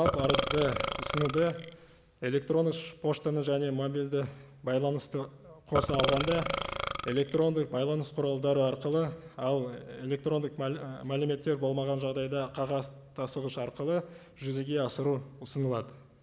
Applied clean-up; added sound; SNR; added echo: none; Burping, eructation; 2 dB; none.